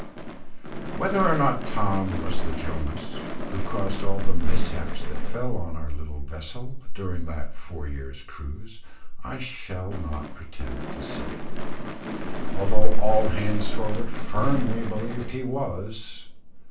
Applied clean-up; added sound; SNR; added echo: none; Gunshot, gunfire / Fireworks; 18 dB; reverberation time 0.3 s.